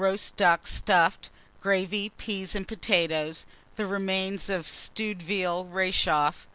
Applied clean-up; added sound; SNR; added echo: none; none; none; none.